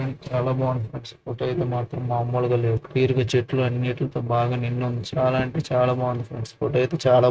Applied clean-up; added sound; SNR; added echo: neural mask model RNNoise.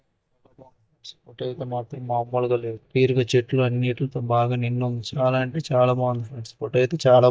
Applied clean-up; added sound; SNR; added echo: neural mask model DeepFilterNet 3.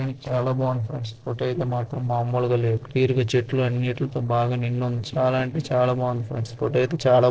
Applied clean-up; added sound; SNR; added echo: neural separator model SepFormer DNS4.